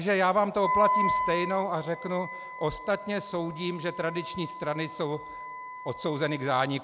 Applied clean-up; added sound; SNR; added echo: none; Wind instrument, woodwind instrument; 4 dB; none.